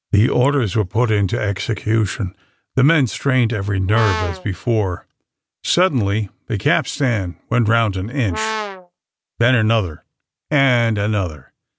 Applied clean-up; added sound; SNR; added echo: none; Brass instrument; 8 dB; none.